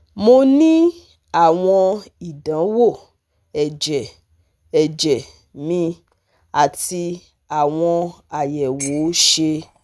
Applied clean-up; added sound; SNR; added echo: neural mask model RNNoise.